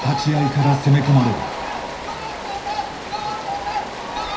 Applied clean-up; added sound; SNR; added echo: none; Rain; 12 dB; reverberation time 0.5 s.